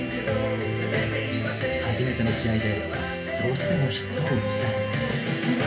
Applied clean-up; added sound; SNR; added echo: none; none; none; reverberation time 0.3 s.